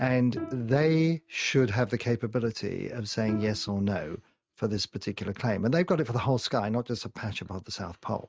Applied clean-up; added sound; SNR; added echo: neural mask model RNNoise.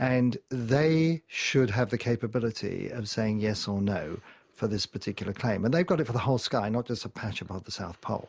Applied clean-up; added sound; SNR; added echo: none; none; none; none.